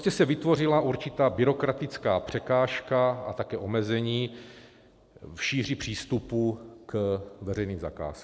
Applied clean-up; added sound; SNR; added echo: none; none; none; none.